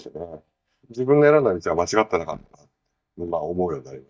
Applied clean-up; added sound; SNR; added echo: neural mask model DeepFilterNet 3.